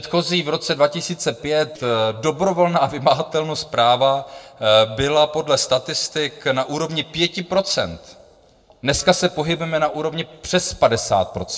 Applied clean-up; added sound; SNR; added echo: neural separator model SepFormer DNS4.